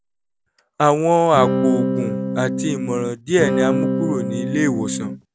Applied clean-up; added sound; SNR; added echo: none; Electric guitar / Strum; 1 dB; none.